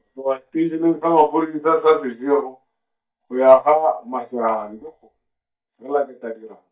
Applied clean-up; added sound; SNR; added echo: neural mask model DeepFilterNet 3.